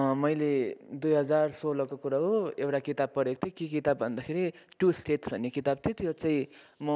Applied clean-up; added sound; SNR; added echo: none; none; none; none.